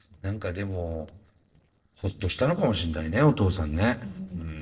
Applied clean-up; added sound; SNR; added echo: neural separator model SepFormer DNS4.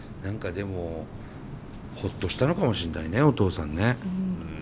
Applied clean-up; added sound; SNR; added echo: none; none; none; none.